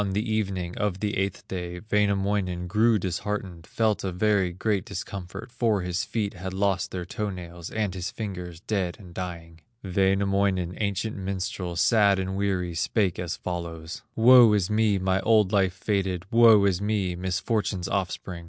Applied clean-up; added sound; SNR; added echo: none; none; none; none.